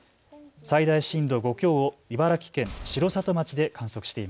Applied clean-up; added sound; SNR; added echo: none; Gunshot, gunfire; 18 dB; none.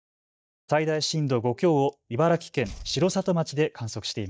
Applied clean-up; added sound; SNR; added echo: neural mask model DeepFilterNet 3.